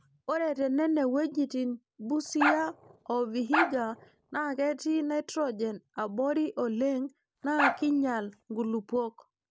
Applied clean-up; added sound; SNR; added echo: none; Bark; 2 dB; none.